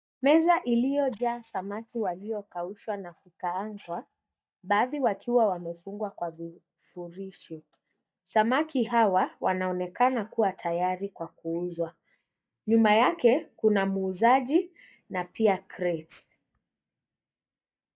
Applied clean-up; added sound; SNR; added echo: neural mask model DeepFilterNet 3.